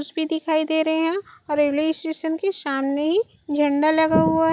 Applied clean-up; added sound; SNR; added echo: none; none; none; none.